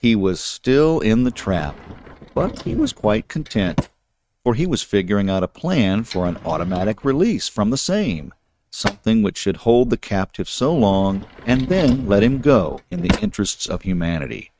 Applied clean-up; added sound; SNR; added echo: neural mask model RNNoise.